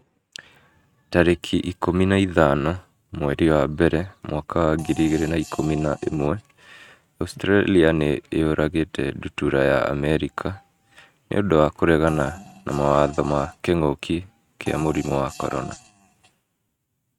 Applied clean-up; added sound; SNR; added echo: neural mask model RNNoise.